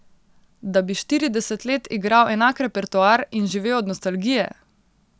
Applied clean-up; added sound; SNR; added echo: none; none; none; none.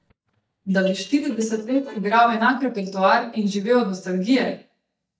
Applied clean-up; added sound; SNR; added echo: neural mask model DeepFilterNet 3.